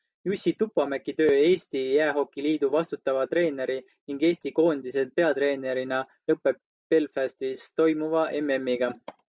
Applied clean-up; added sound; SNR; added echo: none; none; none; none.